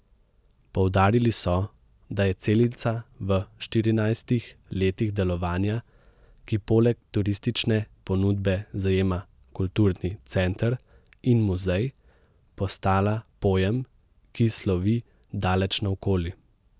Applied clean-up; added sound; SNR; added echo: none; none; none; none.